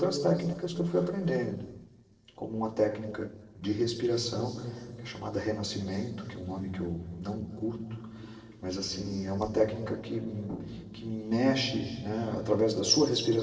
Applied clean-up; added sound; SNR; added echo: neural separator model SepFormer DNS4.